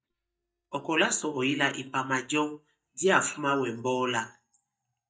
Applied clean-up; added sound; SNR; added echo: neural mask model DeepFilterNet 3.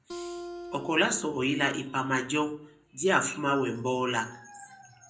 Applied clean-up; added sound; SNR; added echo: none; Acoustic guitar; 15 dB; reverberation time 0.5 s.